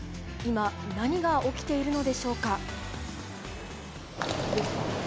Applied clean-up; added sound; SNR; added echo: none; Aircraft; 16 dB; none.